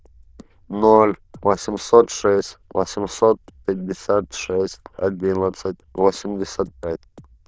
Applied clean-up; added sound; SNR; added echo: neural diffusion model UNIVERSE++.